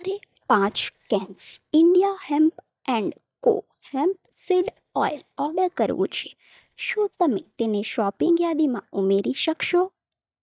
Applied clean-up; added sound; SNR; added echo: neural mask model DeepFilterNet 3.